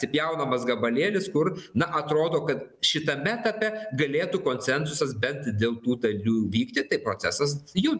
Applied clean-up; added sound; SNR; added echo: none; none; none; none.